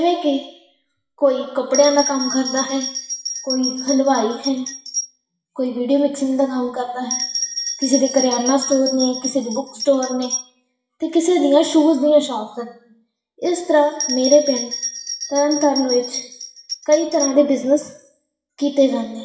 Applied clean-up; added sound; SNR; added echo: classical method WPE with log-MMSE.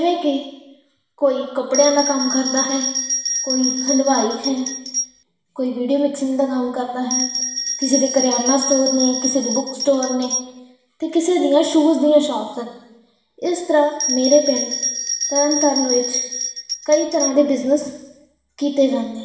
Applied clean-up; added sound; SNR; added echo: none; Bell; 4 dB; reverberation time 1.0 s.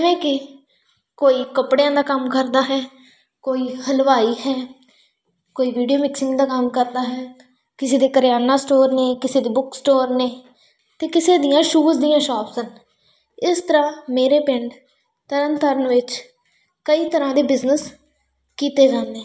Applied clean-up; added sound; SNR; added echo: none; none; none; none.